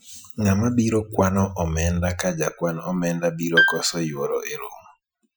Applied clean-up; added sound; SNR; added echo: classical method Wiener filter.